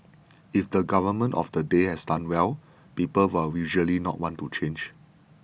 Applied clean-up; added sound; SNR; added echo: none; none; none; none.